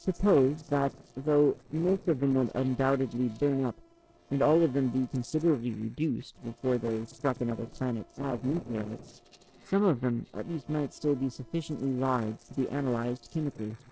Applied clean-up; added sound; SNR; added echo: neural separator model SepFormer DNS4.